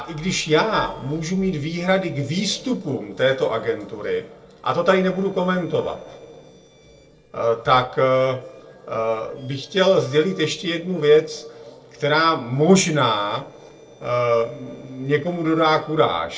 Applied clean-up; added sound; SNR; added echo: neural separator model SepFormer DNS4.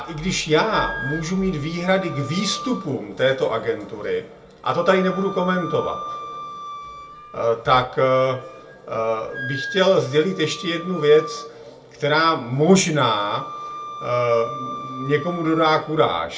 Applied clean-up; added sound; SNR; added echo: none; Wind instrument, woodwind instrument; 14 dB; reverberation time 0.2 s.